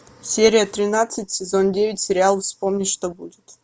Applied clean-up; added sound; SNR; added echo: none; none; none; none.